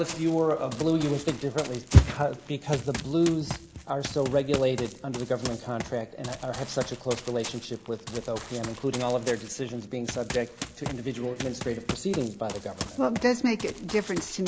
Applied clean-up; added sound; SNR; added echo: none; Run; 12 dB; none.